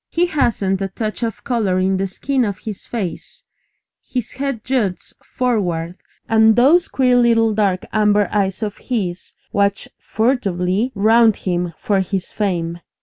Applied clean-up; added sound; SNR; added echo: none; none; none; none.